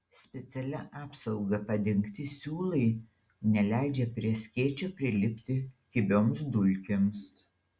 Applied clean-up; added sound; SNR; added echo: none; none; none; none.